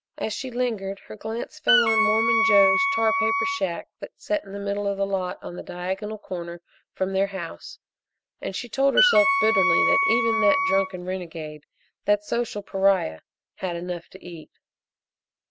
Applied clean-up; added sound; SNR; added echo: none; Wind instrument, woodwind instrument; -3 dB; none.